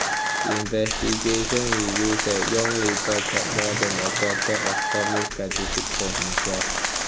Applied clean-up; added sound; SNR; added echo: none; Applause; -2 dB; none.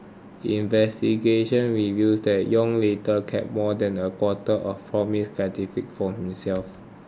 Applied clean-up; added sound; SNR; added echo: none; none; none; none.